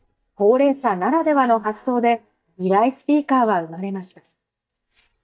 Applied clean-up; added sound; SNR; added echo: neural mask model DeepFilterNet 3.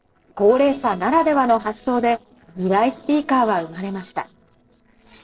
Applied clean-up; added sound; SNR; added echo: neural separator model SepFormer DNS4.